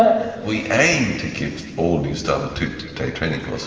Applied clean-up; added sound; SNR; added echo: none; none; none; reverberation time 2.4 s.